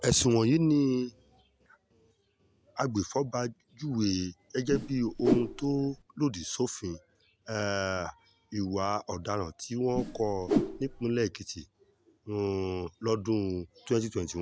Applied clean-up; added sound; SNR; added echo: none; Whoosh, swoosh, swish; 2 dB; none.